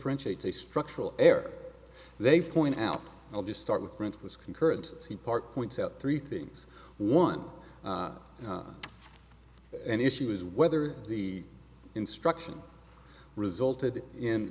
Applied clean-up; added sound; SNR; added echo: none; none; none; none.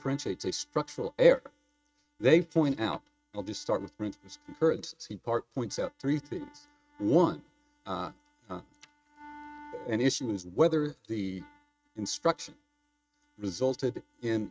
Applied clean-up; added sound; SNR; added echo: neural mask model RNNoise.